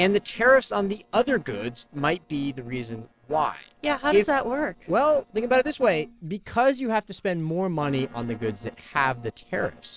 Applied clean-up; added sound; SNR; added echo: neural separator model SepFormer DNS4.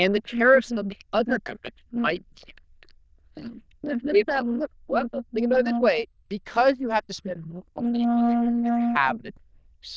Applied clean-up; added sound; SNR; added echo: neural diffusion model UNIVERSE++.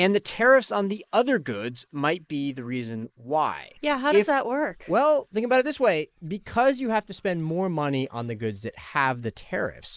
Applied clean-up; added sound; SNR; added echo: neural mask model Resemble Enhance denoiser.